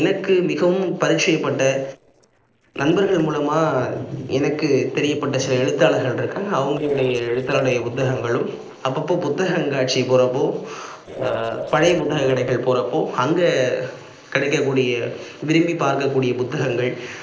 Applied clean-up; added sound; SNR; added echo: neural separator model SepFormer DNS4.